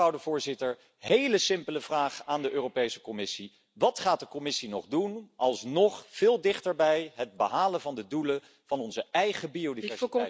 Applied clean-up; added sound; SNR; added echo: none; none; none; none.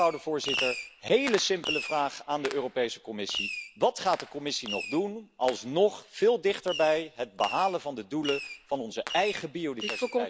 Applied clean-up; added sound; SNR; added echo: none; Fireworks; 10 dB; none.